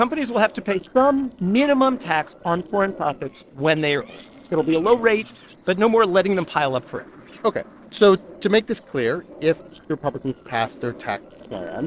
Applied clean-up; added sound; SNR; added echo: neural separator model SepFormer DNS4.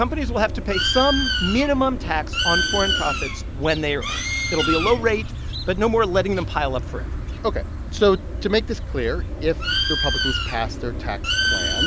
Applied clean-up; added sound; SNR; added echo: none; Bird; 1 dB; none.